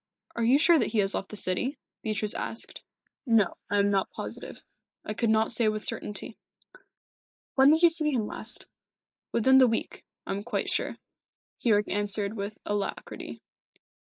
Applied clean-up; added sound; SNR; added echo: neural mask model Resemble Enhance denoiser.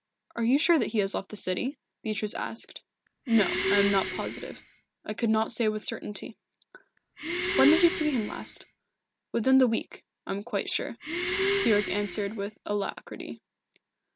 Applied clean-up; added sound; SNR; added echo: none; Breathing; 4 dB; none.